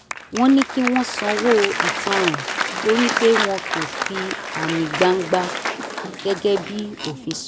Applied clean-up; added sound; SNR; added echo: none; Applause; 4 dB; none.